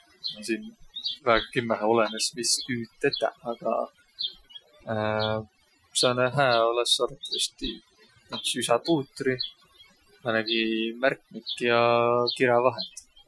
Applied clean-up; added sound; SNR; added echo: classical method Wiener filter.